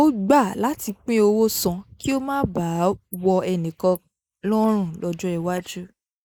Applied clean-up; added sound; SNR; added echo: neural mask model Resemble Enhance denoiser.